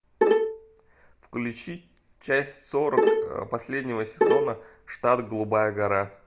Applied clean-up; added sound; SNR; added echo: none; Bowed string instrument; -4 dB; none.